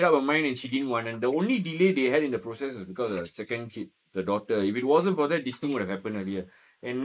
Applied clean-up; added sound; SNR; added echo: neural mask model Resemble Enhance denoiser.